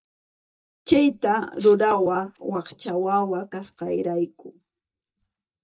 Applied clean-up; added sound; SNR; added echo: neural mask model DeepFilterNet 3.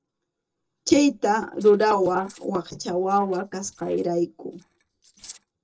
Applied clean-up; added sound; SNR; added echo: neural separator model SepFormer DNS4.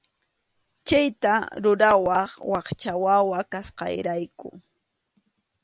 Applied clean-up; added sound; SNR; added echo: none; none; none; none.